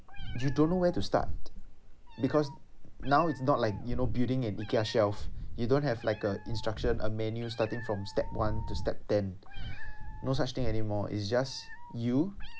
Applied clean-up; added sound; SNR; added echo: none; Meow; 2 dB; none.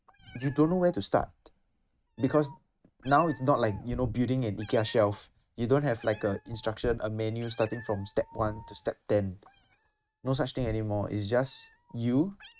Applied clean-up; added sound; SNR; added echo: neural mask model RNNoise.